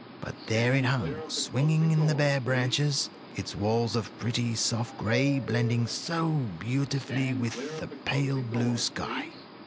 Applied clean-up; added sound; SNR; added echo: none; Subway, metro, underground; 11 dB; none.